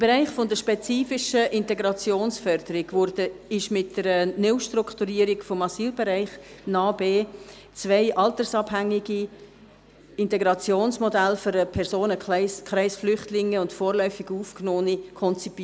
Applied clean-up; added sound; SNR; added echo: none; none; none; none.